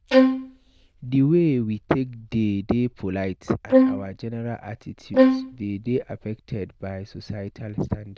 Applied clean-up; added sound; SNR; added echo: neural diffusion model UNIVERSE++.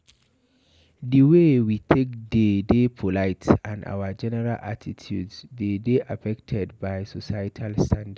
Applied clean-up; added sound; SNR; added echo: none; none; none; none.